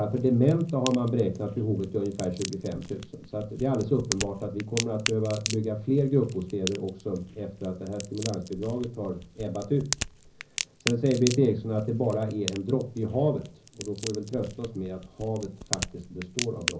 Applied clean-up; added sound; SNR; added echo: none; Crack; 10 dB; reverberation time 0.5 s.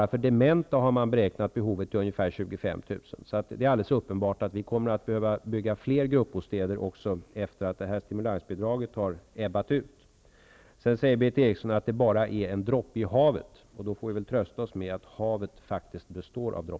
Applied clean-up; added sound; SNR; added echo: none; none; none; none.